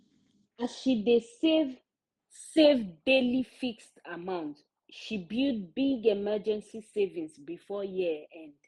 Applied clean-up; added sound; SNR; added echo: none; none; none; none.